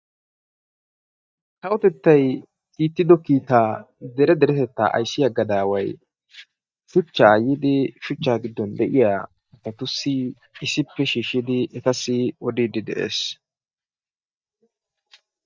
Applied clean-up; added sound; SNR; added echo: neural mask model DeepFilterNet 3.